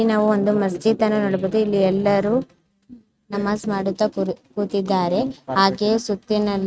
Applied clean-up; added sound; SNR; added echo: neural mask model RNNoise.